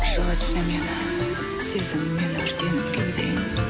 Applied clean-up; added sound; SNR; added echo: none; none; none; none.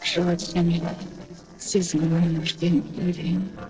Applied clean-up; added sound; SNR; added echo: neural separator model SepFormer DNS4.